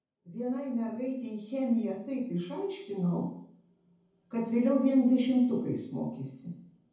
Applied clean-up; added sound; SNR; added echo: none; none; none; reverberation time 0.7 s.